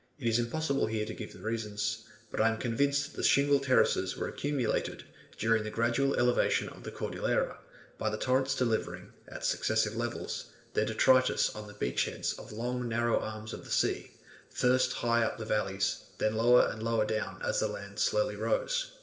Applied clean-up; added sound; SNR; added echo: none; none; none; reverberation time 1.7 s.